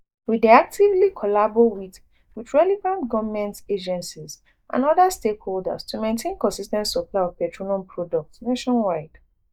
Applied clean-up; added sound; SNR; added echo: neural mask model DeepFilterNet 3.